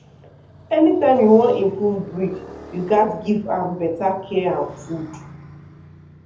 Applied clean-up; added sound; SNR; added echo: none; Motorcycle; 20 dB; reverberation time 0.7 s.